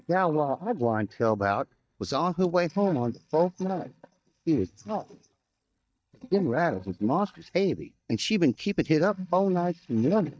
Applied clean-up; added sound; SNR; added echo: neural mask model DeepFilterNet 3.